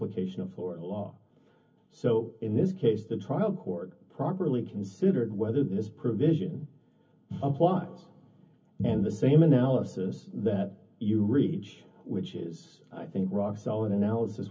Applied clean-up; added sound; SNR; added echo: none; none; none; reverberation time 0.3 s.